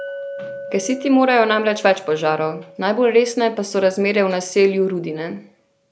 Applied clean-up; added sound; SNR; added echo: none; Chink, clink; 17 dB; none.